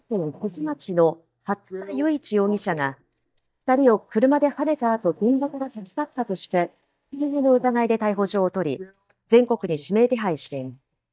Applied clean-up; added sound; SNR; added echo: neural mask model DeepFilterNet 3.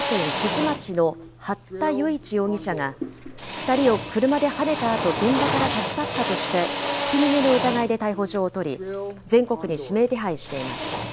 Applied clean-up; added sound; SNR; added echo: none; Drill; 5 dB; none.